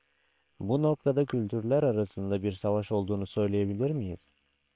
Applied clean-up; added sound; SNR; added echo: neural separator model SepFormer WHAM!.